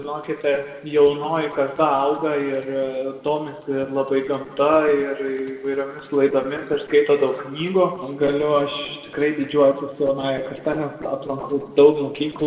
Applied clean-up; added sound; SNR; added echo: neural separator model SepFormer DNS4.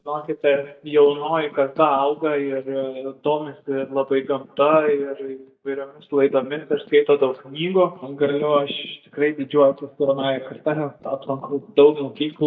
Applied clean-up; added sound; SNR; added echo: neural mask model DeepFilterNet 3.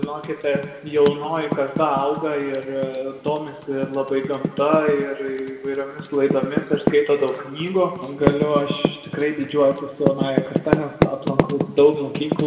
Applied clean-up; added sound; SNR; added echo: none; Typing; 4 dB; reverberation time 1.7 s.